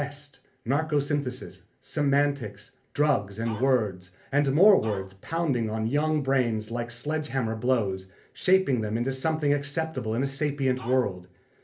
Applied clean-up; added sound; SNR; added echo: none; Dog; 17 dB; reverberation time 0.3 s.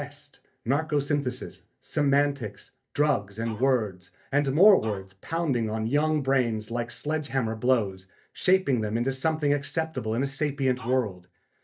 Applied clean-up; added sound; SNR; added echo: neural mask model DeepFilterNet 3.